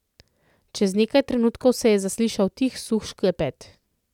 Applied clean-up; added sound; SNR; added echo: none; none; none; none.